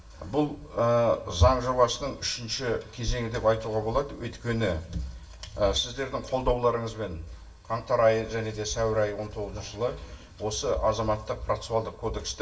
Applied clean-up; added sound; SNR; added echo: none; none; none; reverberation time 0.2 s.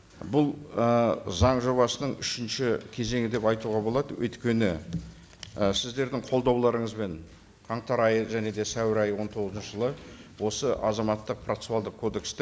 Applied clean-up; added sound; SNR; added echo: none; none; none; none.